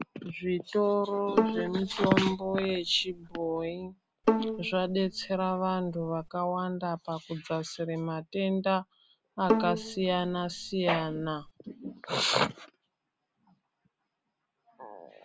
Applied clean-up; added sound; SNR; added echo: none; Bowed string instrument; 2 dB; none.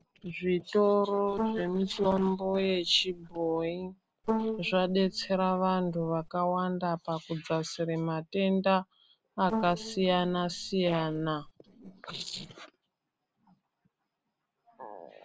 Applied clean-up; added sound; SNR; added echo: neural separator model SepFormer DNS4.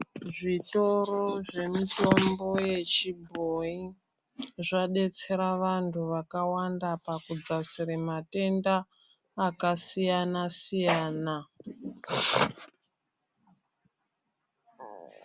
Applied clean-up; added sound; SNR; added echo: none; none; none; none.